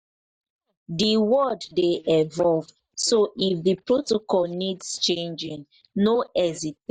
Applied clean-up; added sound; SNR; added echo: neural mask model DeepFilterNet 3.